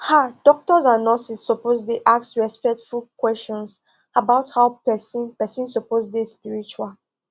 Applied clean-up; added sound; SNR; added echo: none; none; none; none.